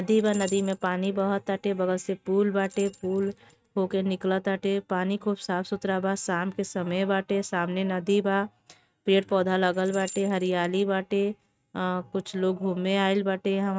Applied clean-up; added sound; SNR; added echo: neural mask model RNNoise.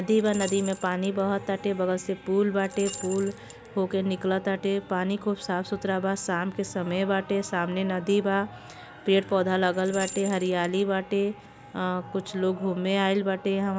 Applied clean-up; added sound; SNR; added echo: none; Rattle / Keys jangling; 17 dB; none.